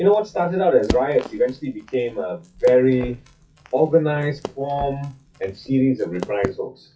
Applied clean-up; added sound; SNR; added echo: classical method WPE with log-MMSE.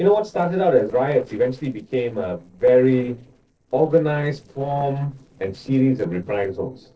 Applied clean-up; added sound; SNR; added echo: neural separator model SepFormer DNS4.